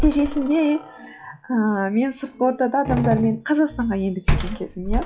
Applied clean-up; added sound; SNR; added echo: classical method log-MMSE.